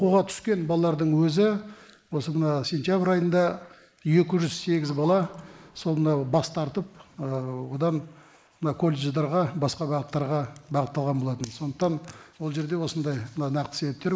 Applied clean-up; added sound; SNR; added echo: neural mask model Resemble Enhance denoiser.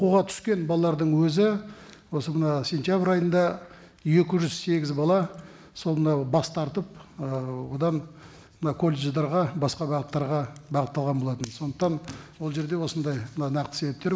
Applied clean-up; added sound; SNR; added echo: none; none; none; none.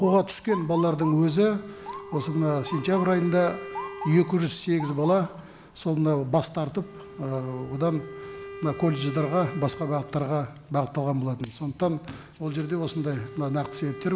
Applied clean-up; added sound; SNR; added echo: none; Wind instrument, woodwind instrument + Motor vehicle (road) / Siren; 14 dB; none.